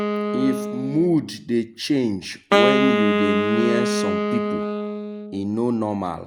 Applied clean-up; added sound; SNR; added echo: none; Wind instrument, woodwind instrument; -1 dB; none.